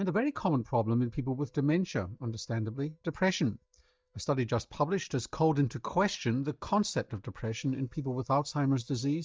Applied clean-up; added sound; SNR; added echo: neural mask model DeepFilterNet 3.